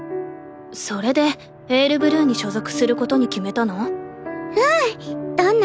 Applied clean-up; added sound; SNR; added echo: none; none; none; none.